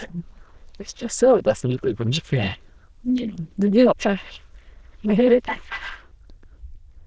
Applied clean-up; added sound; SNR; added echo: neural diffusion model UNIVERSE++.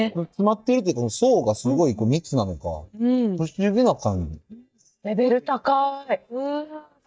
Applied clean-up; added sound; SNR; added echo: neural mask model DeepFilterNet 3.